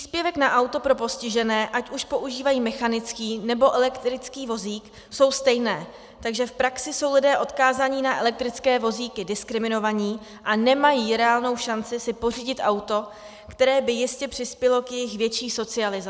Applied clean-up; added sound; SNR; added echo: none; none; none; none.